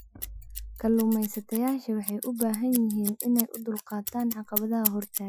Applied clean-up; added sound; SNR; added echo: classical method Wiener filter.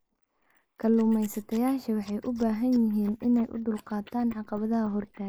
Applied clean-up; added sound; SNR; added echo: neural mask model Resemble Enhance denoiser.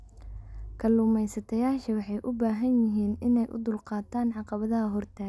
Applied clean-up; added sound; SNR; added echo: none; none; none; none.